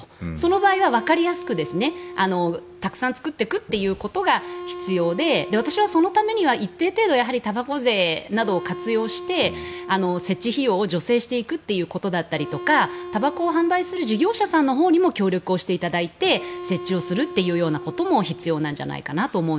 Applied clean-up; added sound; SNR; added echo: none; Wind instrument, woodwind instrument; 14 dB; none.